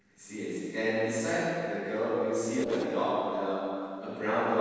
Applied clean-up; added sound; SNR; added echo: neural separator model SepFormer DNS4.